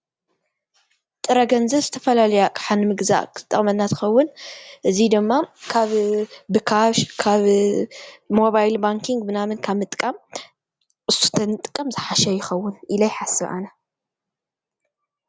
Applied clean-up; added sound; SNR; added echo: none; none; none; none.